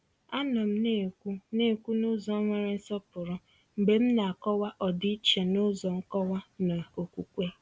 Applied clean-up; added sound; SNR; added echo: none; none; none; none.